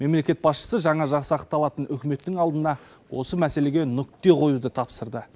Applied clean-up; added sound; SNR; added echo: none; none; none; none.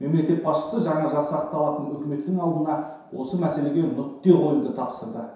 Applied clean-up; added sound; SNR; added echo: none; none; none; reverberation time 0.7 s.